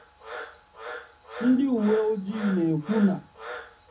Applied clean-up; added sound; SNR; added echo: none; Frog; 13 dB; reverberation time 0.3 s.